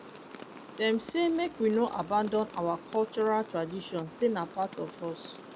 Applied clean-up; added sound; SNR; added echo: none; Rain; 16 dB; none.